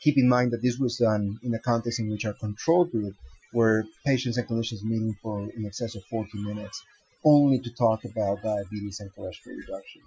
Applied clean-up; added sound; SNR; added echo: classical method Wiener filter.